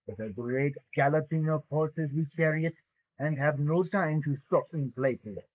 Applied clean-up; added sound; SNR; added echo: neural mask model Resemble Enhance denoiser.